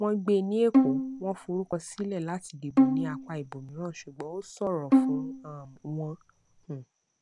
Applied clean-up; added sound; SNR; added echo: none; Bowed string instrument; -4 dB; none.